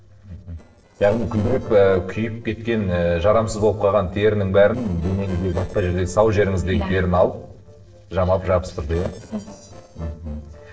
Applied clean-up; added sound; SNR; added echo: neural separator model SepFormer DNS4.